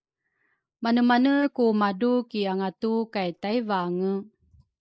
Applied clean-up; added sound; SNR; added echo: neural mask model Resemble Enhance denoiser.